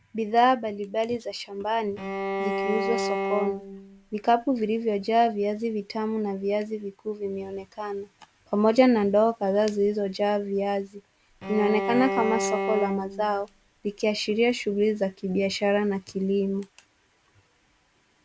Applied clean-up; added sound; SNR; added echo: none; Bowed string instrument; 4 dB; none.